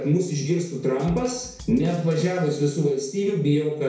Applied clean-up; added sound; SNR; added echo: none; Drum kit; 18 dB; reverberation time 0.6 s.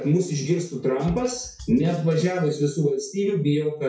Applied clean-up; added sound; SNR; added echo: classical method WPE with log-MMSE.